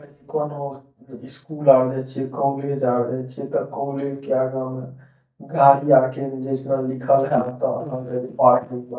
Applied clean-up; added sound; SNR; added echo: neural mask model DeepFilterNet 3.